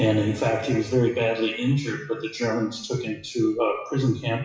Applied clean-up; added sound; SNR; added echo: classical method WPE with log-MMSE.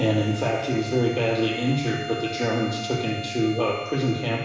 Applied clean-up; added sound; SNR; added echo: none; Bowed string instrument; 11 dB; reverberation time 1.0 s.